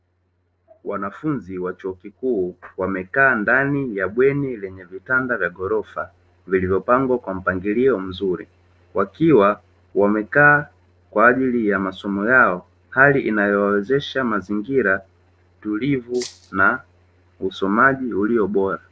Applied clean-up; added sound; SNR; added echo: neural separator model SepFormer DNS4.